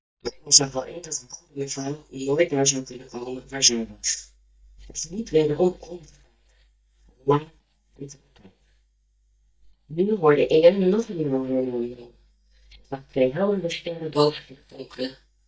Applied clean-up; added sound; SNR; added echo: neural mask model DeepFilterNet 3.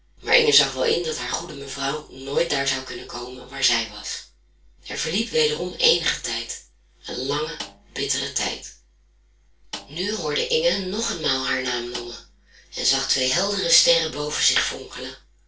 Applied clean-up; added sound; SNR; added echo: neural separator model SepFormer DNS4.